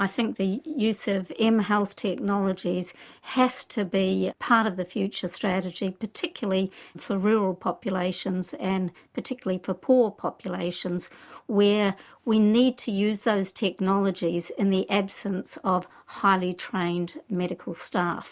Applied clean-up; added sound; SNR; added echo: none; none; none; none.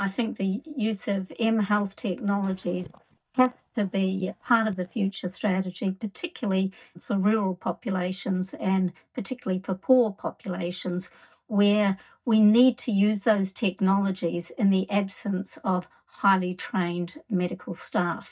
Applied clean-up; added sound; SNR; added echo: neural mask model DeepFilterNet 3.